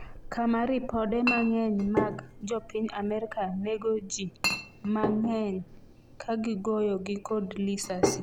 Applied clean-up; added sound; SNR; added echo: none; Chink, clink; 6 dB; none.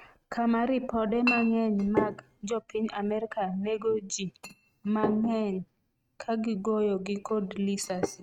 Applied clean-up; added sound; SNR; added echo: neural mask model RNNoise.